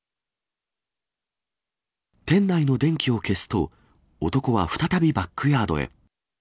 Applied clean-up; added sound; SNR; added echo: none; none; none; none.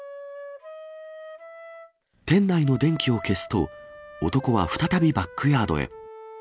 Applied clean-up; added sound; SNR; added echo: none; Wind instrument, woodwind instrument; 16 dB; none.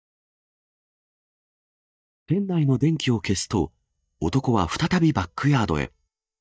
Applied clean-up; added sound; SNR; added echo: neural mask model DeepFilterNet 3.